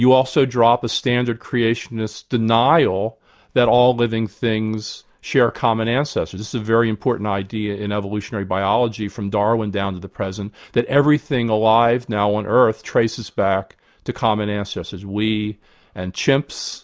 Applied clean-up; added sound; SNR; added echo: none; none; none; none.